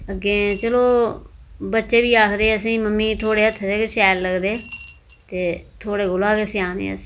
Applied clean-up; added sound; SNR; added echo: none; Coin (dropping) / Glass; 19 dB; none.